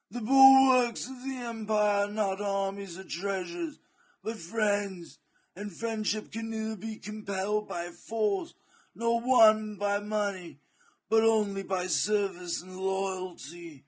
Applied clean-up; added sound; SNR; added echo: none; none; none; none.